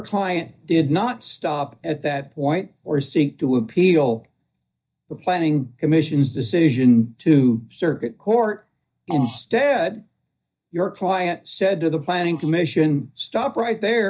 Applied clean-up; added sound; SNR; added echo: neural mask model DeepFilterNet 3.